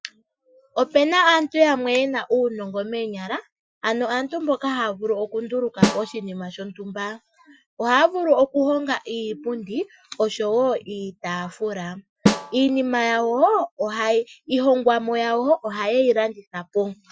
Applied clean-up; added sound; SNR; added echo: classical method Wiener filter.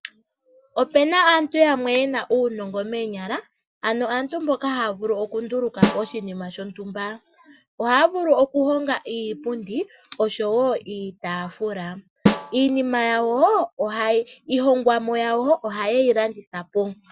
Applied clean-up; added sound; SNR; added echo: none; Snare drum; 3 dB; none.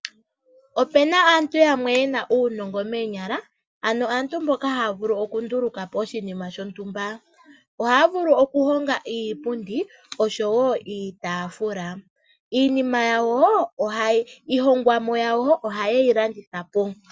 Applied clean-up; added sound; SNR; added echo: none; none; none; none.